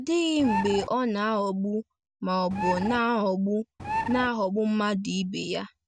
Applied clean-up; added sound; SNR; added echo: none; Bird; 4 dB; none.